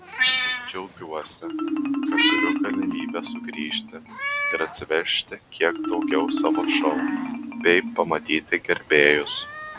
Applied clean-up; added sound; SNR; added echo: none; Meow + Marimba, xylophone; 0 dB; none.